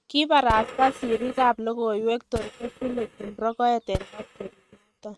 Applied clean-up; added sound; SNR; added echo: neural mask model RNNoise.